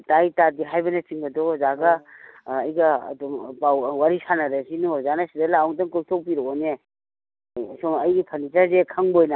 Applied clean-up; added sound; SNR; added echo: none; Brass instrument; 20 dB; none.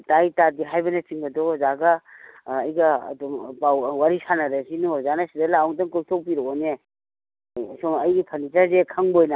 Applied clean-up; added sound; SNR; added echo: none; none; none; none.